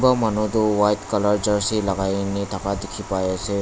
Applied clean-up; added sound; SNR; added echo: none; none; none; none.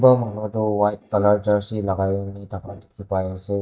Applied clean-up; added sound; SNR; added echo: neural mask model DeepFilterNet 3.